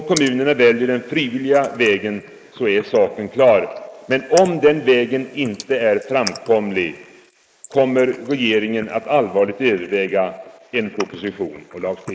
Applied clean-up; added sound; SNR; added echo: neural mask model Resemble Enhance denoiser.